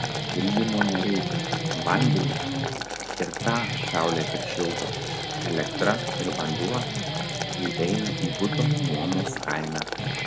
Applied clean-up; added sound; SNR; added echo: none; Boiling + Guitar; -1 dB; none.